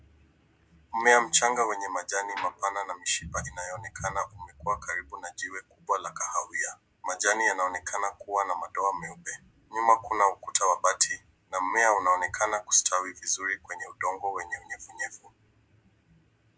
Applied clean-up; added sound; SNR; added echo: none; none; none; none.